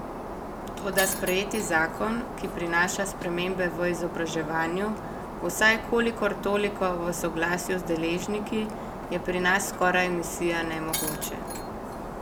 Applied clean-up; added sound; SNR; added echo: none; Shatter; 7 dB; none.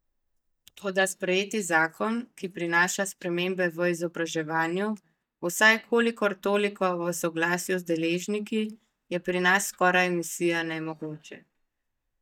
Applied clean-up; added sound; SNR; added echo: neural mask model DeepFilterNet 3.